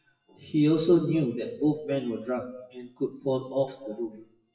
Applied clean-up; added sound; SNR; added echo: classical method WPE with log-MMSE.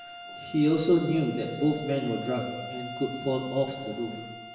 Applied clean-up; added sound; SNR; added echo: none; Bowed string instrument; 12 dB; reverberation time 1.2 s.